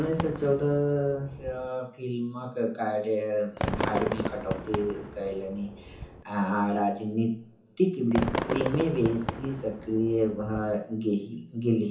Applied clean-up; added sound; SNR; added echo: none; Fireworks; 8 dB; reverberation time 0.8 s.